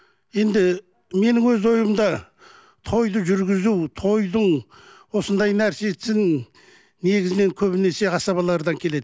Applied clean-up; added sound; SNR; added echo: none; none; none; none.